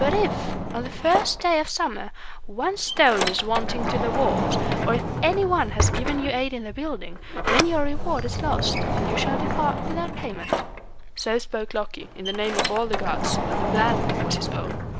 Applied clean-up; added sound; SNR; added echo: none; Sliding door; 0 dB; none.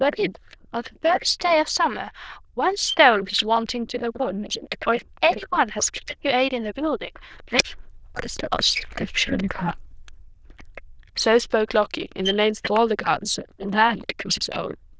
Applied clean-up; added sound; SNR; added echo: neural diffusion model UNIVERSE++.